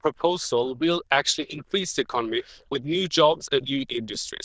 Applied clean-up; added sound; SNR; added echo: neural diffusion model UNIVERSE++.